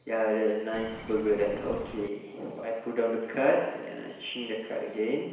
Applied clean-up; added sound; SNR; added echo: none; Bird; 13 dB; reverberation time 1.0 s.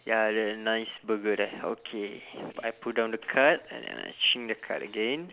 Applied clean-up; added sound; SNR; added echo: none; none; none; none.